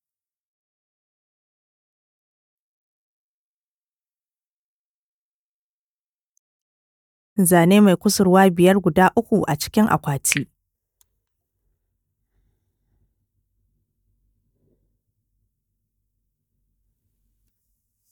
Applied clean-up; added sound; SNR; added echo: neural mask model DeepFilterNet 3.